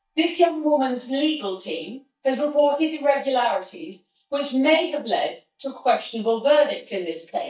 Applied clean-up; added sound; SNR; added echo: neural mask model DeepFilterNet 3.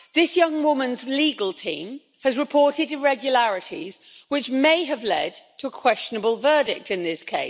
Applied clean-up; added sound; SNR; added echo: none; none; none; none.